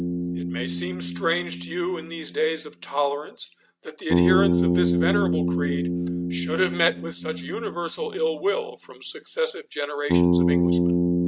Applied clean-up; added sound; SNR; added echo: neural mask model RNNoise.